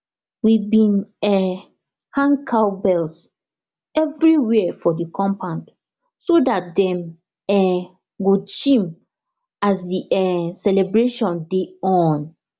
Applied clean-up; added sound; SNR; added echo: none; none; none; none.